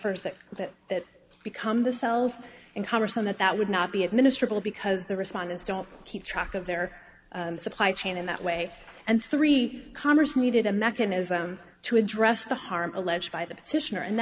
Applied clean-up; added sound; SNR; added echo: none; none; none; none.